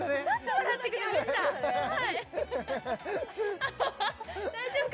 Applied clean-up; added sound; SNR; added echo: none; none; none; none.